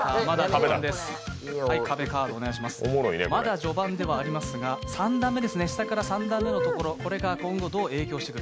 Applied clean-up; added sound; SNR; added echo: none; none; none; none.